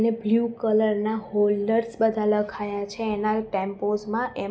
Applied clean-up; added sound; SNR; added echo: none; none; none; none.